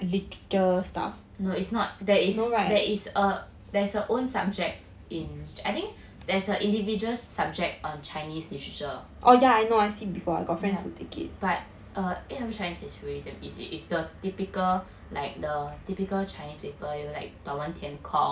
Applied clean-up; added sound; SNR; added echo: none; none; none; none.